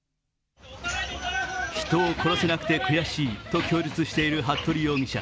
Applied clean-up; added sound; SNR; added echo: none; none; none; none.